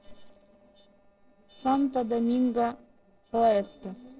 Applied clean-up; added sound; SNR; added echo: neural separator model SepFormer DNS4.